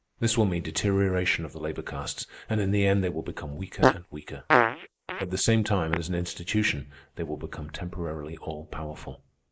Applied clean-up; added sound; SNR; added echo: neural mask model Resemble Enhance denoiser.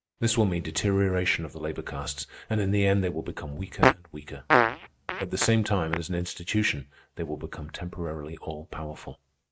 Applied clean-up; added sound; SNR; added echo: neural mask model RNNoise.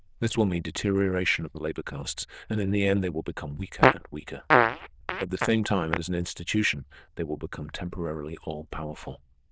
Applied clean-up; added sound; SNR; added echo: neural diffusion model UNIVERSE++.